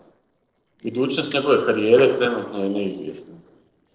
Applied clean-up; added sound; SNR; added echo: neural separator model SepFormer DNS4.